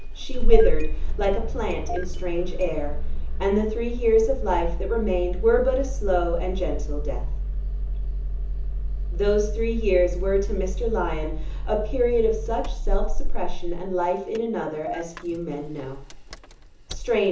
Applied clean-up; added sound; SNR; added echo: none; Engine starting; -2 dB; reverberation time 0.7 s.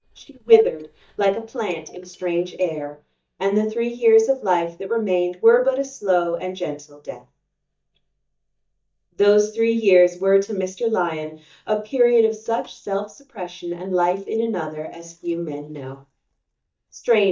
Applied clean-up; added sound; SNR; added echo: neural mask model DeepFilterNet 3.